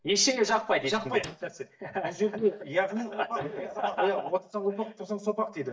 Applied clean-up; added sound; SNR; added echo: neural mask model DeepFilterNet 3.